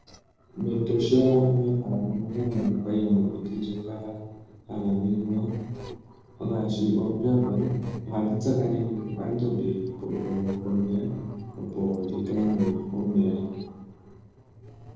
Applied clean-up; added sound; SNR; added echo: neural separator model SepFormer DNS4.